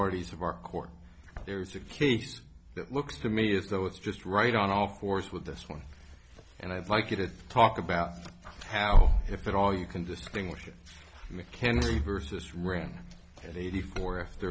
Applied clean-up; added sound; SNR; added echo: none; none; none; none.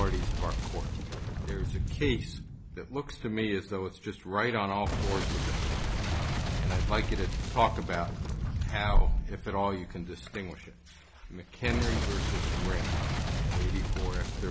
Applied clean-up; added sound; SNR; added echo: none; Boom; 0 dB; none.